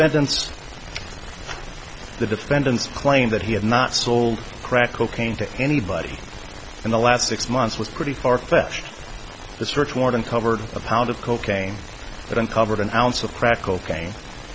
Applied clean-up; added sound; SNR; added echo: none; none; none; none.